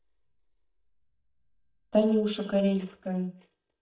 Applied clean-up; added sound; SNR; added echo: neural mask model DeepFilterNet 3.